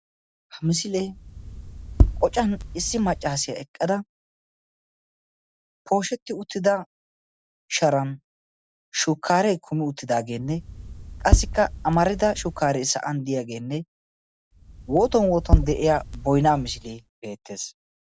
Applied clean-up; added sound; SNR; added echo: none; Tap; 1 dB; none.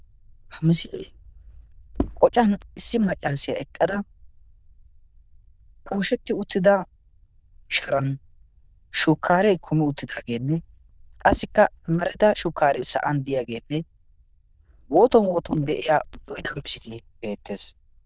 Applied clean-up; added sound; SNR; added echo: neural diffusion model UNIVERSE++.